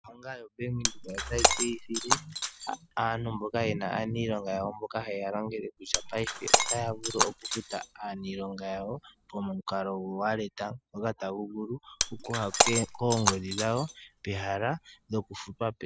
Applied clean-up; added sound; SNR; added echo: none; Shatter; -1 dB; none.